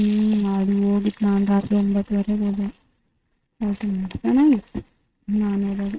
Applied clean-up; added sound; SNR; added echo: neural mask model RNNoise.